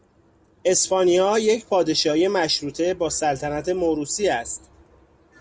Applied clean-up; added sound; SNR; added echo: none; none; none; none.